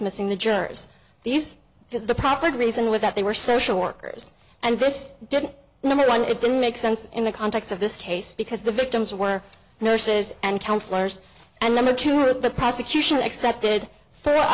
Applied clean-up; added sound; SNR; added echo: none; none; none; none.